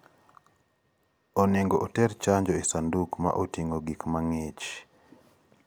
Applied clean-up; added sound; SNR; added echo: none; none; none; none.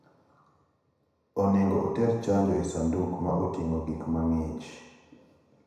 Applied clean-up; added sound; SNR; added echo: none; none; none; reverberation time 1.0 s.